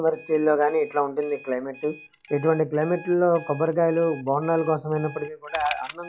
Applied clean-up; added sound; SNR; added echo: classical method log-MMSE.